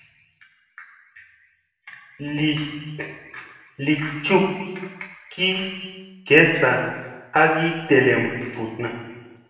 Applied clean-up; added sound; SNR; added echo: none; none; none; reverberation time 1.2 s.